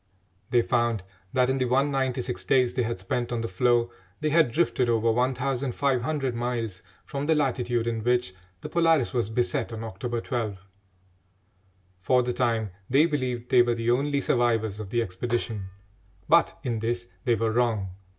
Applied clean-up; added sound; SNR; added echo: none; Dishes, pots, and pans; 16 dB; none.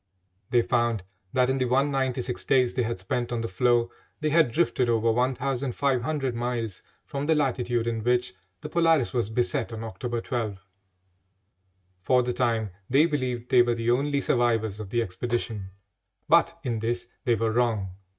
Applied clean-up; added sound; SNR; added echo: neural mask model RNNoise.